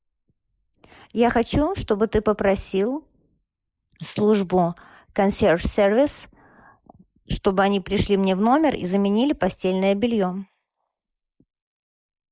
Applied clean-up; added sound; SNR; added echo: neural mask model Resemble Enhance denoiser.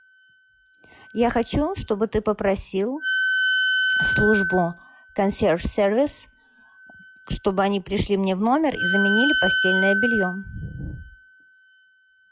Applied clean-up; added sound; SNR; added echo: classical method log-MMSE.